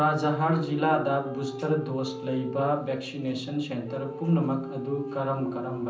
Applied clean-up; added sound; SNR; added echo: none; Wind instrument, woodwind instrument; 12 dB; reverberation time 0.6 s.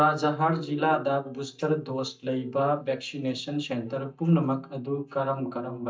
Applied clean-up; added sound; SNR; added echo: neural mask model DeepFilterNet 3.